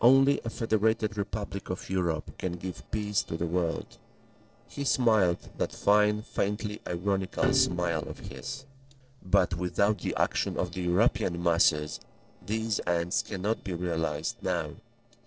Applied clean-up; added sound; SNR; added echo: neural separator model SepFormer DNS4.